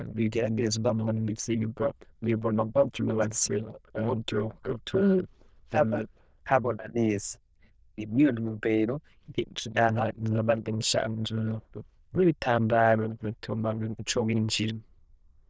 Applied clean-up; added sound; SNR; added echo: neural diffusion model UNIVERSE++.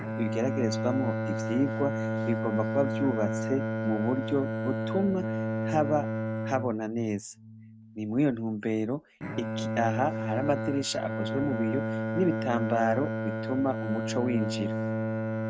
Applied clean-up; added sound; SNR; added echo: neural mask model RNNoise.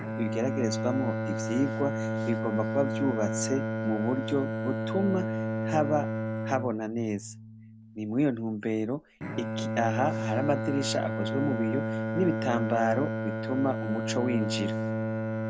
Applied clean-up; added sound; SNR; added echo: none; Bowed string instrument; 1 dB; none.